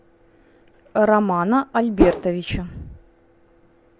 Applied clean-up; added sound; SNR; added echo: none; Whoosh, swoosh, swish; -4 dB; none.